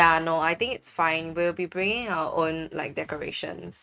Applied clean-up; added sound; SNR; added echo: neural mask model RNNoise.